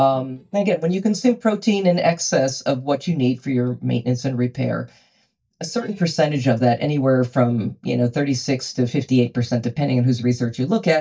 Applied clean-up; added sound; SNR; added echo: neural mask model DeepFilterNet 3.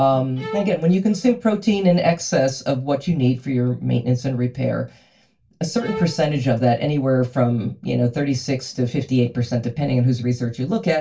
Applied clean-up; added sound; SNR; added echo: none; Bowed string instrument; 14 dB; reverberation time 0.2 s.